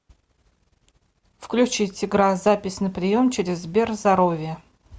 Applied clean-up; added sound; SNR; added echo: none; none; none; none.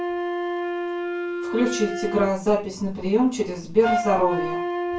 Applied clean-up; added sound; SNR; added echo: none; Wind instrument, woodwind instrument; 4 dB; reverberation time 0.2 s.